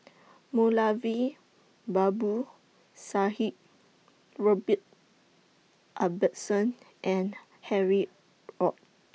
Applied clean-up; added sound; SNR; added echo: none; none; none; none.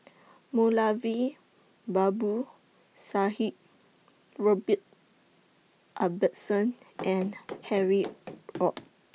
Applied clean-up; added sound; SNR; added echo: none; Run; 13 dB; none.